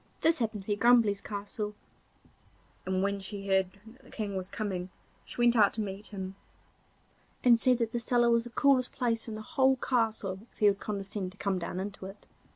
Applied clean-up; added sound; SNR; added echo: none; none; none; none.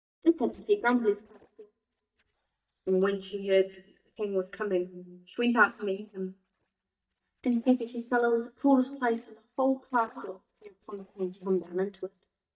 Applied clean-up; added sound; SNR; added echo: neural mask model DeepFilterNet 3.